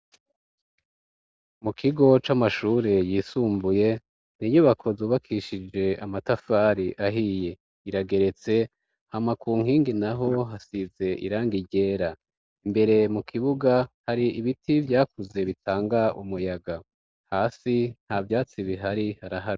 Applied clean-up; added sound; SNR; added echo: none; none; none; none.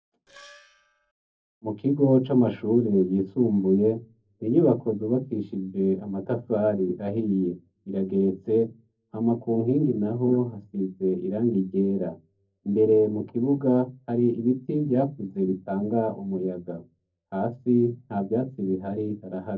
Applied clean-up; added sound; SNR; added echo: neural separator model SepFormer DNS4.